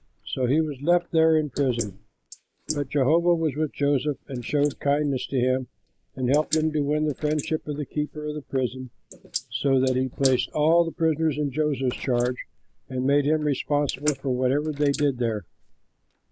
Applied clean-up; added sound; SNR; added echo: neural mask model Resemble Enhance denoiser.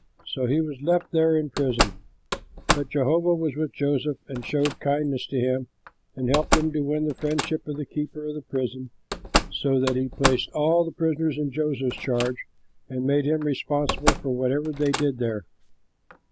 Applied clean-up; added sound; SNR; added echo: none; Slam; 6 dB; none.